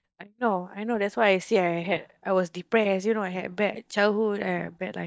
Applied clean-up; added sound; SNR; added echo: neural mask model DeepFilterNet 3.